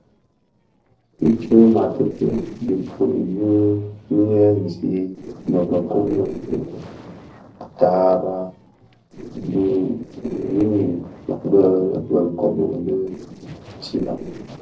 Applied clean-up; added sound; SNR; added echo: neural separator model SepFormer DNS4.